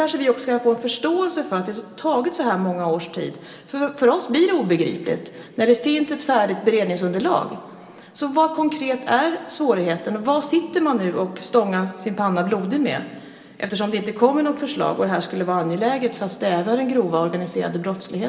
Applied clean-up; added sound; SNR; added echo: none; none; none; reverberation time 1.9 s.